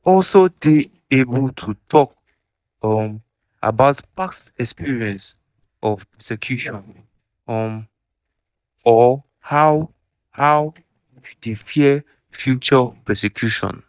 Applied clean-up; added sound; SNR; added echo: neural mask model DeepFilterNet 3.